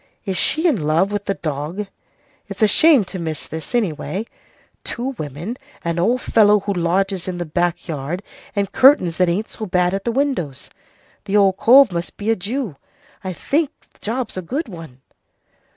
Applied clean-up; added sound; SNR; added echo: none; none; none; none.